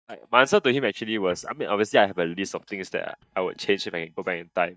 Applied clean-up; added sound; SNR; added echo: neural mask model DeepFilterNet 3.